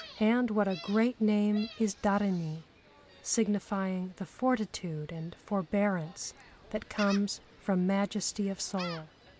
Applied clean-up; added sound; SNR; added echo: none; Gull, seagull; 19 dB; none.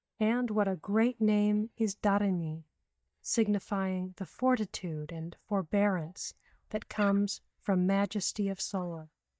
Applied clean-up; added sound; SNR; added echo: neural mask model DeepFilterNet 3.